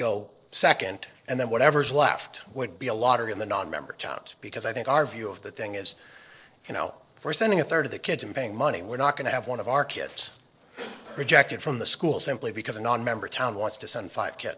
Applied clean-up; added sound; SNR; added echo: neural separator model SepFormer DNS4.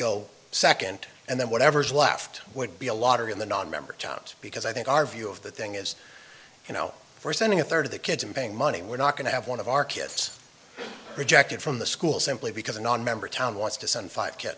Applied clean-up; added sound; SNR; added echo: none; Shatter; 16 dB; none.